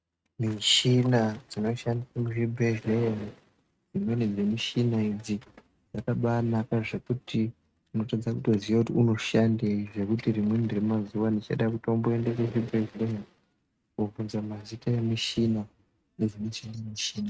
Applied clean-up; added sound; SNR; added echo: neural mask model RNNoise.